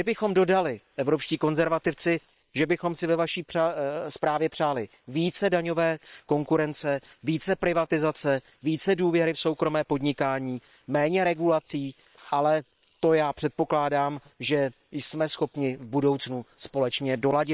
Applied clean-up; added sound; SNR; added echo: neural separator model SepFormer WHAM!.